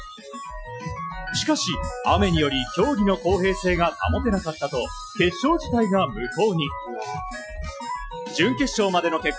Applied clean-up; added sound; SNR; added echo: classical method Wiener filter.